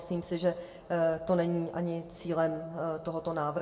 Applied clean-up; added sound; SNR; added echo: none; none; none; reverberation time 0.6 s.